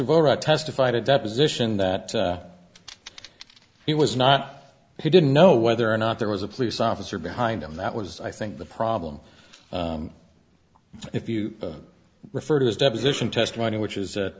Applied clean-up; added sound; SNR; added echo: none; none; none; none.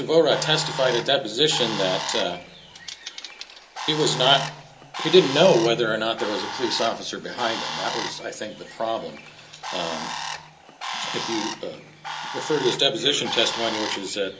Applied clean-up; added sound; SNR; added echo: none; Bird; 9 dB; reverberation time 0.2 s.